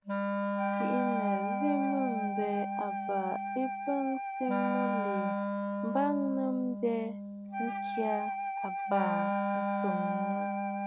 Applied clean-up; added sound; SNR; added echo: none; Wind instrument, woodwind instrument + Wind instrument, woodwind instrument; -2 dB; none.